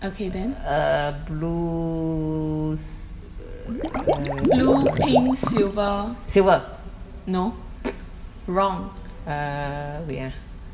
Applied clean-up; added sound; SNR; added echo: none; Water / Liquid; 0 dB; reverberation time 1.4 s.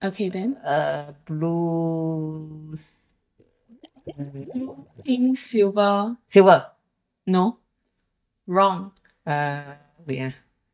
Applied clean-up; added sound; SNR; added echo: neural mask model DeepFilterNet 3.